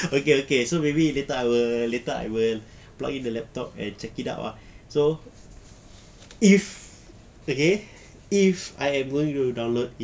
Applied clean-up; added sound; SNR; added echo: none; none; none; none.